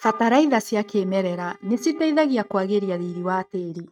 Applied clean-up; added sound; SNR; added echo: neural mask model RNNoise.